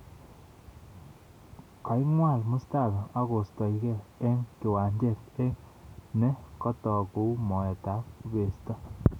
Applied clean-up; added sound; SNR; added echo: none; none; none; none.